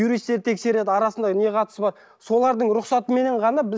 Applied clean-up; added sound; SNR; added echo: none; none; none; none.